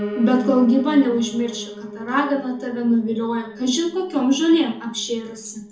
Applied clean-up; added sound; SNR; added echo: none; Piano; 12 dB; reverberation time 0.7 s.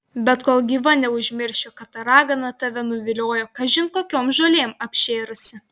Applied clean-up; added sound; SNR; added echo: none; none; none; none.